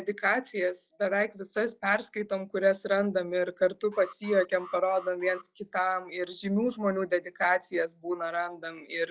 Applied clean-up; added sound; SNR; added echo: classical method log-MMSE.